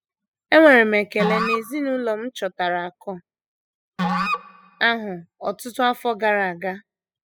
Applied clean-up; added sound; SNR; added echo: classical method spectral subtraction.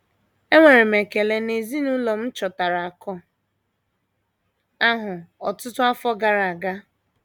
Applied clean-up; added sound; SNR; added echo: none; none; none; none.